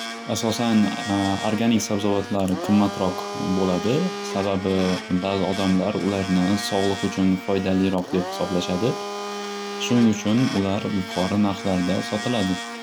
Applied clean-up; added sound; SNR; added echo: none; Domestic sounds, home sounds; 9 dB; none.